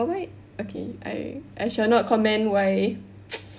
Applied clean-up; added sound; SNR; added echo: none; none; none; none.